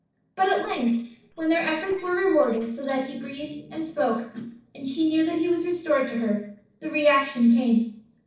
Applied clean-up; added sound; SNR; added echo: neural separator model SepFormer DNS4.